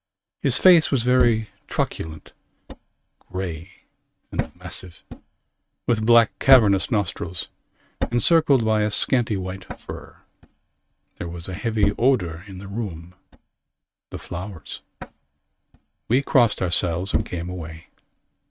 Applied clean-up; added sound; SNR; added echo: neural mask model RNNoise.